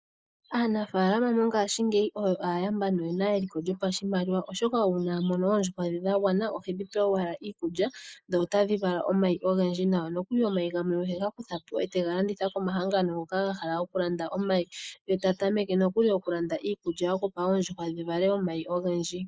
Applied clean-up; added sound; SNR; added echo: neural mask model Resemble Enhance denoiser.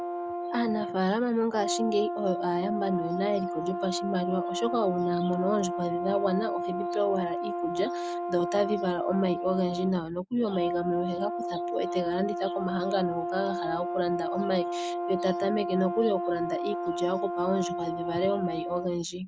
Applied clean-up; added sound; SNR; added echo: none; Brass instrument; 3 dB; none.